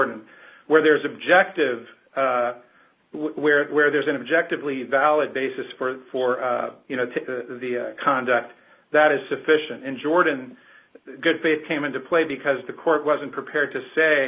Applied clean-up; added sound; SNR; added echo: none; none; none; none.